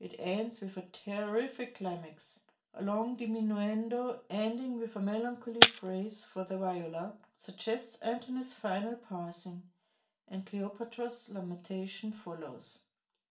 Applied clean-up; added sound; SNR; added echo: none; Shatter; -4 dB; reverberation time 0.3 s.